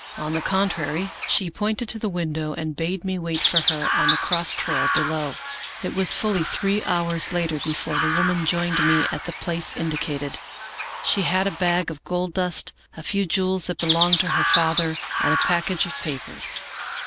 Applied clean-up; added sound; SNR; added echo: none; Chirp, tweet; -2 dB; none.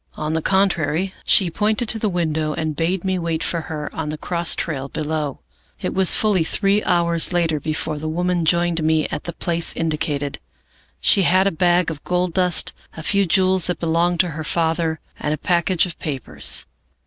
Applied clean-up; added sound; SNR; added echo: none; none; none; none.